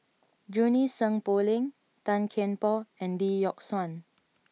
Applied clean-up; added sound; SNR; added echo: none; none; none; none.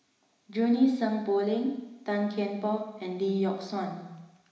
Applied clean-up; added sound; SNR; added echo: none; none; none; reverberation time 1.0 s.